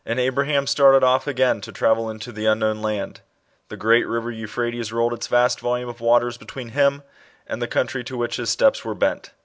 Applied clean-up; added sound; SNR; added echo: none; none; none; none.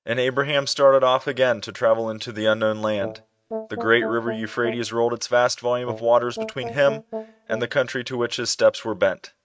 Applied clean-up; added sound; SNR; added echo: neural mask model RNNoise.